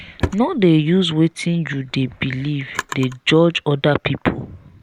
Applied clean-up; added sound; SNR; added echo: none; Drawer open or close; 15 dB; none.